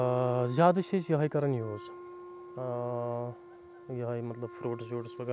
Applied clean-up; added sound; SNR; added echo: none; Wind instrument, woodwind instrument; 16 dB; none.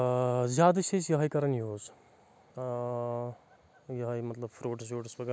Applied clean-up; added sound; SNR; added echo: none; none; none; none.